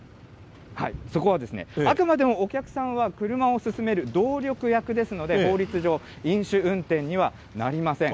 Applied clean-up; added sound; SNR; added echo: none; none; none; none.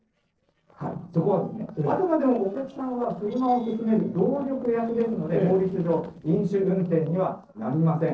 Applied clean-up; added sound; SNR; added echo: neural separator model SepFormer DNS4.